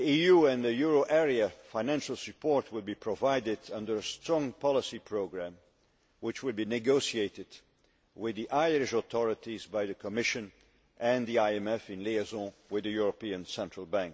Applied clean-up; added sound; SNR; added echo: none; none; none; none.